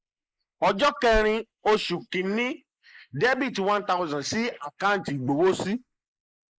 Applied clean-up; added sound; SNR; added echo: neural mask model Resemble Enhance denoiser.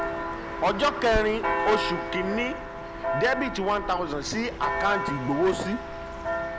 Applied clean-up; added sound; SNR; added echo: none; Church bell; 3 dB; none.